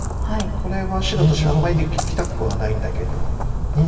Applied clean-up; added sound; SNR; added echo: none; Splash, splatter; 0 dB; reverberation time 2.9 s.